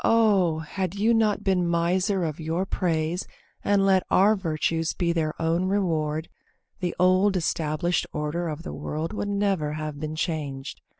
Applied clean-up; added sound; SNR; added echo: none; none; none; none.